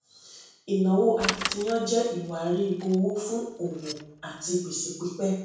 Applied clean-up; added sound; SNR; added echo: none; Bicycle; 10 dB; reverberation time 0.7 s.